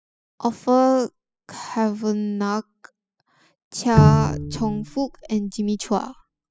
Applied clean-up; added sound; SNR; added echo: classical method spectral subtraction.